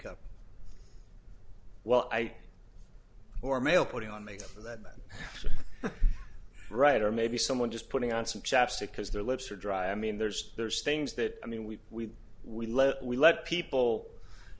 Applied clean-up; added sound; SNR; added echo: none; none; none; none.